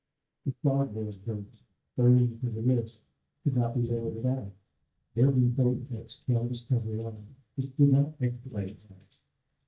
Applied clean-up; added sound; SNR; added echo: neural mask model DeepFilterNet 3.